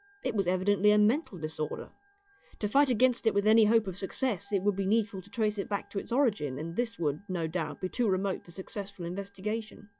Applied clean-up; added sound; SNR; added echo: classical method log-MMSE.